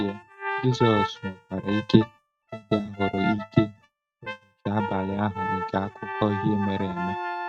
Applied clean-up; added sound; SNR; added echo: neural mask model RNNoise.